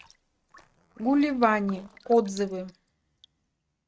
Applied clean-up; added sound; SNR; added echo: neural mask model RNNoise.